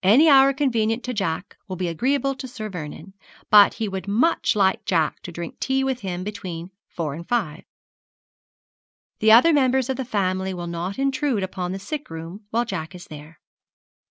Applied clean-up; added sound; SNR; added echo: none; none; none; none.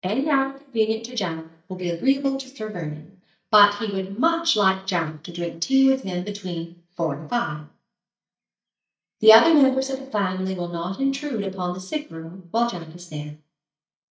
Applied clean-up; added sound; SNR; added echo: neural mask model DeepFilterNet 3.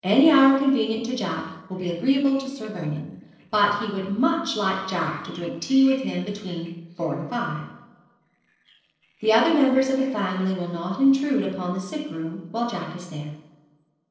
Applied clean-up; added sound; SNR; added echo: neural separator model SepFormer DNS4.